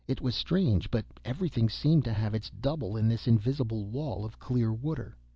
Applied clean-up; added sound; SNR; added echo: none; none; none; none.